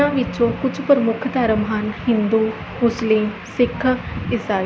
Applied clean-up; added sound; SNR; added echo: none; Wind instrument, woodwind instrument; 18 dB; none.